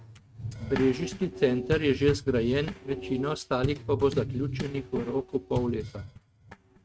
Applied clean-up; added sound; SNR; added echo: neural mask model RNNoise.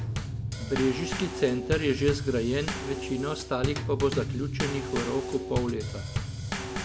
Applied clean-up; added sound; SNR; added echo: none; Bass drum / Snare drum / Drum kit; 3 dB; none.